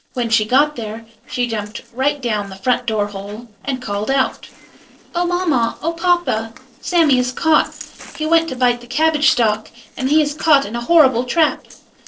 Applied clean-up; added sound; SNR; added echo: neural separator model SepFormer DNS4.